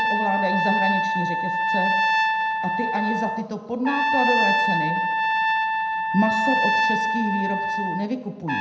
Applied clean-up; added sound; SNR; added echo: none; Trumpet; -5 dB; reverberation time 0.8 s.